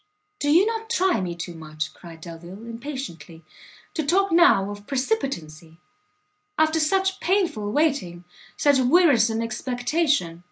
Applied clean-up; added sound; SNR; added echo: none; none; none; none.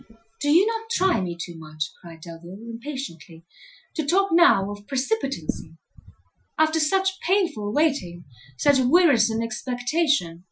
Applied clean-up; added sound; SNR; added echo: classical method Wiener filter.